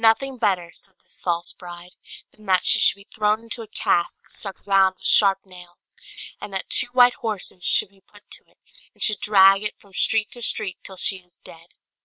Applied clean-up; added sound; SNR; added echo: neural separator model SepFormer WHAM!.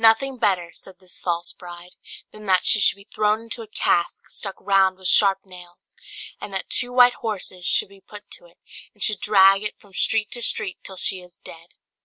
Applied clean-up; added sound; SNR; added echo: none; none; none; none.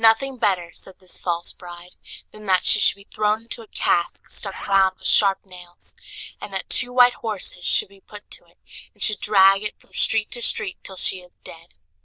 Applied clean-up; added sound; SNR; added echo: neural diffusion model UNIVERSE++.